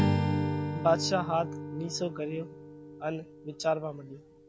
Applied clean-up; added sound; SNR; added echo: none; Strum; 1 dB; none.